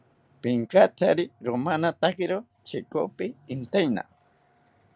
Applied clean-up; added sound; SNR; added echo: none; none; none; none.